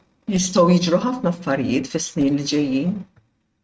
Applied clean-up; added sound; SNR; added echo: neural mask model RNNoise.